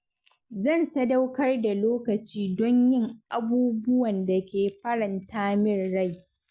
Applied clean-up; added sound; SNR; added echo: none; none; none; none.